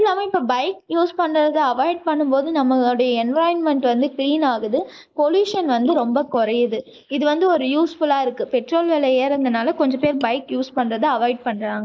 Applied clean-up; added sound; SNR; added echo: neural mask model Resemble Enhance denoiser.